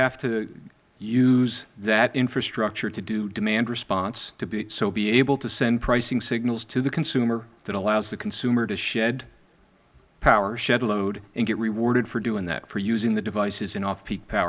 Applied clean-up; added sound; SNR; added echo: none; none; none; none.